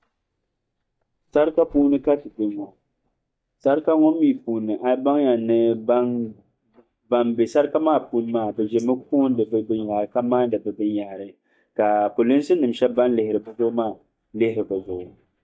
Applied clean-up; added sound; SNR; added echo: neural mask model DeepFilterNet 3.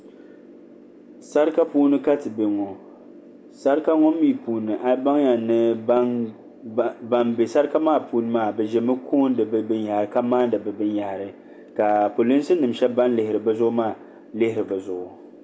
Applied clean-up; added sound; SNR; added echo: none; none; none; none.